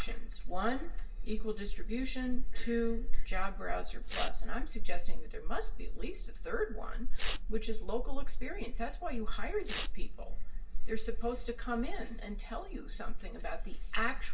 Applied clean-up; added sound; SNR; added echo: none; Tearing; 19 dB; reverberation time 0.1 s.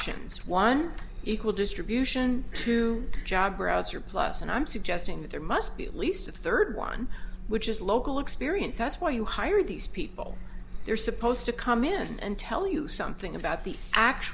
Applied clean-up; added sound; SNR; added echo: none; none; none; none.